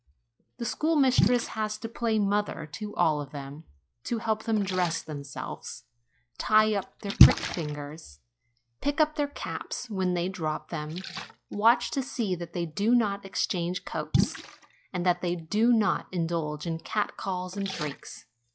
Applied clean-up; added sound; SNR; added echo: classical method log-MMSE.